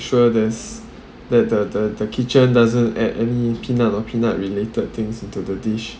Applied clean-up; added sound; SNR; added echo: none; none; none; none.